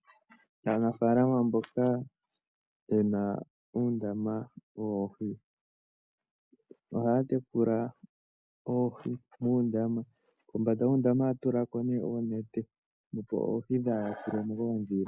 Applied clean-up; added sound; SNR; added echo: none; none; none; none.